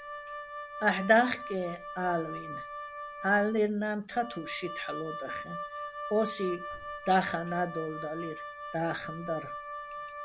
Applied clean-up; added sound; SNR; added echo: none; Wind instrument, woodwind instrument; 9 dB; none.